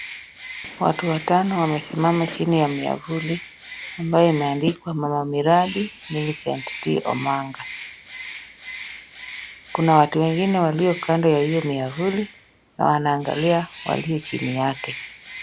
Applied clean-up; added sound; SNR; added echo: none; Bird; 14 dB; none.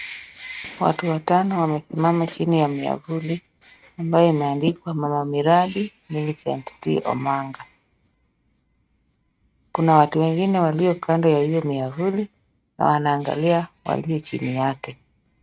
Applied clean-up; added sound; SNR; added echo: neural mask model RNNoise.